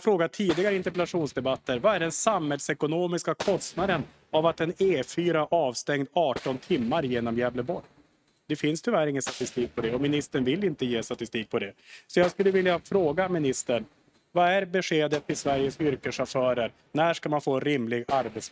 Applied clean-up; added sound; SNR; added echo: neural mask model RNNoise.